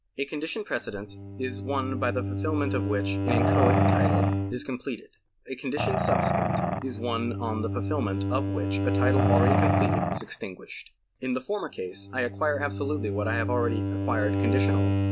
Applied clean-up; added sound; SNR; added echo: none; Bowed string instrument + Growling; -4 dB; none.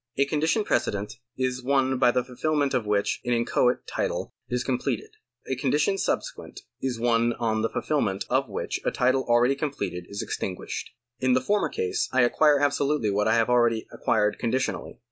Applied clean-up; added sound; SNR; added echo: none; none; none; none.